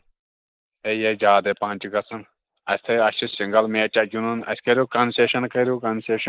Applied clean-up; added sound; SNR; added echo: neural mask model Resemble Enhance denoiser.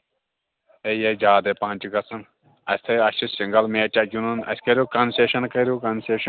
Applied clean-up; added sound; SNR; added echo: none; none; none; none.